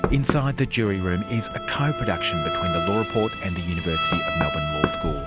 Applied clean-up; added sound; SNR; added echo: none; Knock + Bowed string instrument; 3 dB; none.